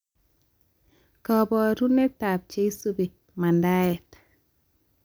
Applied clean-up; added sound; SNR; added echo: none; none; none; none.